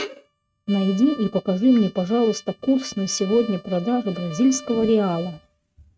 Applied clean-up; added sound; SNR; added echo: neural mask model RNNoise.